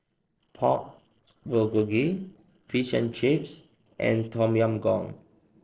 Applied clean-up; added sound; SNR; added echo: neural separator model SepFormer DNS4.